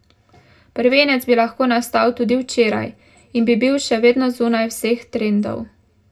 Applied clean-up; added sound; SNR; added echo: none; none; none; reverberation time 0.2 s.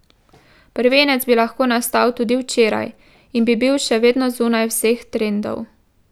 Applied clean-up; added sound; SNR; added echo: none; none; none; none.